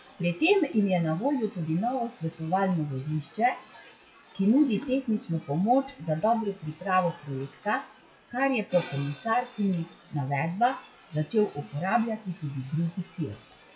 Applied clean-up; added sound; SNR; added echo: classical method WPE with log-MMSE.